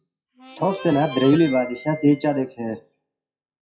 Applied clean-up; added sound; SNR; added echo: classical method WPE with log-MMSE.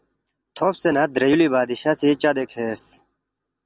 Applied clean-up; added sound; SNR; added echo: none; none; none; none.